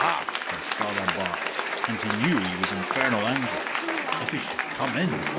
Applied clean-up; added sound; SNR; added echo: none; Applause / Crowd; -1 dB; none.